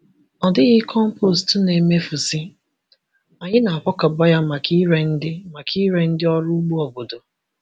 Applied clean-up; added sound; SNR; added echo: none; none; none; none.